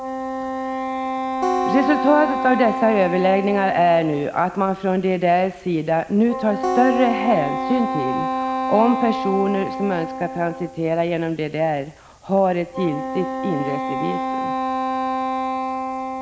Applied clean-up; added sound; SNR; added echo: none; Wind instrument, woodwind instrument + Acoustic guitar; 4 dB; none.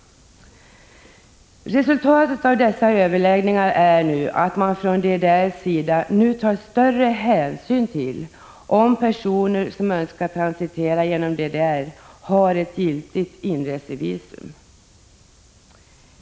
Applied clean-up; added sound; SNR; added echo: none; none; none; none.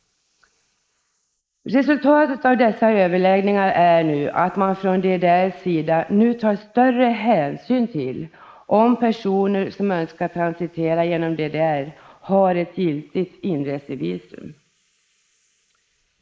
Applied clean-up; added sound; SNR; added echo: neural mask model Resemble Enhance denoiser.